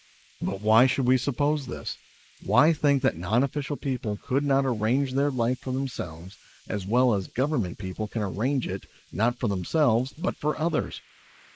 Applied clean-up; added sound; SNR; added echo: neural mask model Resemble Enhance denoiser.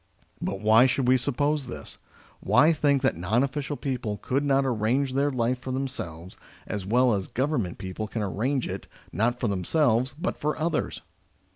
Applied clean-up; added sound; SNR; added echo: none; none; none; none.